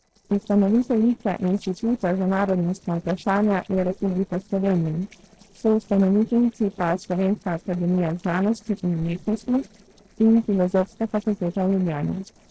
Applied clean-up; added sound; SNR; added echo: neural separator model SepFormer DNS4.